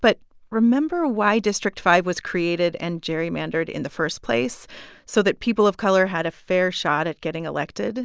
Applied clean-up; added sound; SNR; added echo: none; none; none; none.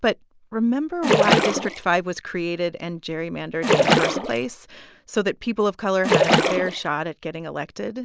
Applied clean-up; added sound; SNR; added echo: none; Splash, splatter; -5 dB; none.